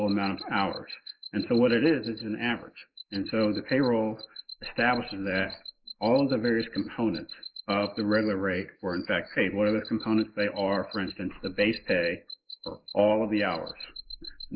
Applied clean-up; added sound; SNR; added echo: neural mask model Resemble Enhance denoiser.